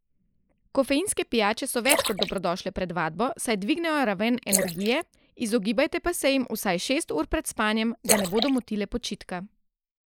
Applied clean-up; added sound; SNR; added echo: neural mask model Resemble Enhance denoiser.